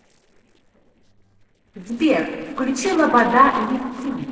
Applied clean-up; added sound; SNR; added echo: neural separator model SepFormer DNS4.